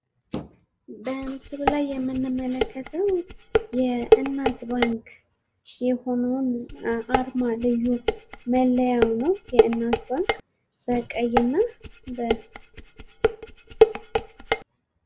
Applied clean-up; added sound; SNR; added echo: none; Dishes, pots, and pans; -1 dB; none.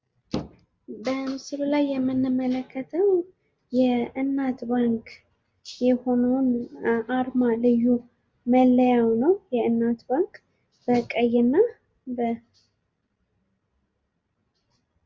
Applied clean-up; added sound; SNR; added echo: none; none; none; none.